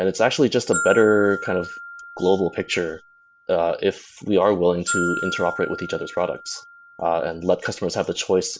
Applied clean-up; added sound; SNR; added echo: none; Glockenspiel; 11 dB; none.